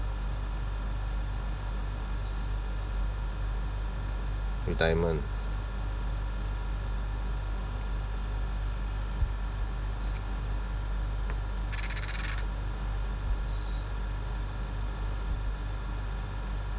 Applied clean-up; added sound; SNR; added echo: none; Ratchet, pawl; 11 dB; none.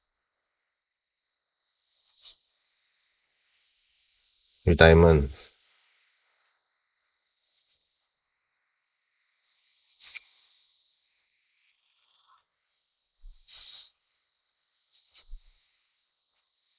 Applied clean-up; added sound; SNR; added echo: neural mask model Resemble Enhance denoiser.